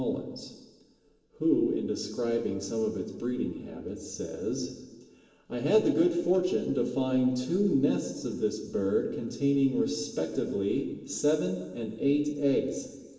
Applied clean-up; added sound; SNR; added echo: none; none; none; reverberation time 1.4 s.